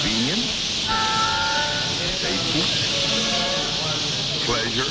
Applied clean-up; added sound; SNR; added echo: none; Bird; -3 dB; none.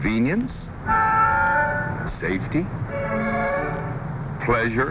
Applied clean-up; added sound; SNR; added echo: none; none; none; none.